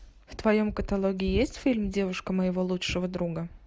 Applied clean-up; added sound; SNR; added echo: none; none; none; none.